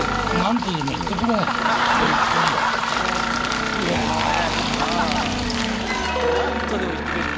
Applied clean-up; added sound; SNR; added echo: none; Mechanisms; 4 dB; none.